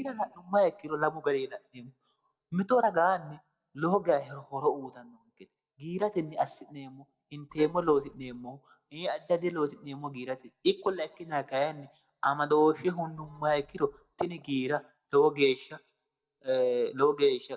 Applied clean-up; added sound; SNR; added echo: neural mask model DeepFilterNet 3.